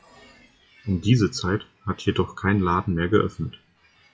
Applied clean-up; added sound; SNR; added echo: classical method WPE with log-MMSE.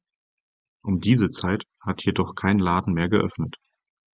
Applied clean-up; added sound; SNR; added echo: none; none; none; none.